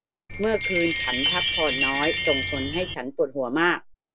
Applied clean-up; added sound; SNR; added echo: none; Chime; -3 dB; none.